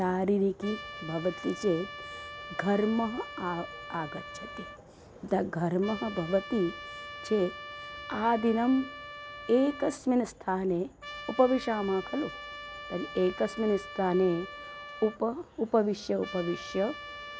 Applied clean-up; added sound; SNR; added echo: none; Trumpet; 13 dB; none.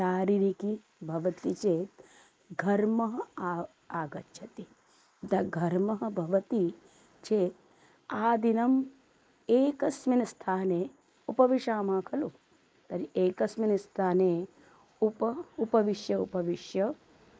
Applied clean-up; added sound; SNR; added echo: neural mask model Resemble Enhance denoiser.